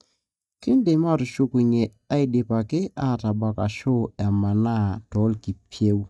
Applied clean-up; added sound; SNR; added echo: neural mask model DeepFilterNet 3.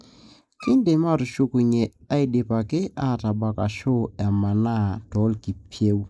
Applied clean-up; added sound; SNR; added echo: neural mask model Resemble Enhance denoiser.